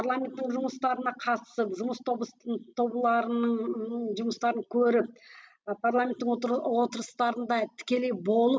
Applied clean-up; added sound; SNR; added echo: none; none; none; none.